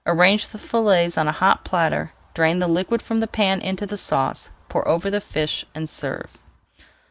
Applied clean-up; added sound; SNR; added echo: none; none; none; none.